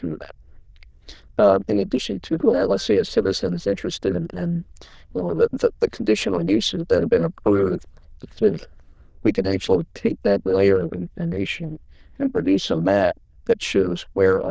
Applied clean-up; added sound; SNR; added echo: neural diffusion model UNIVERSE++.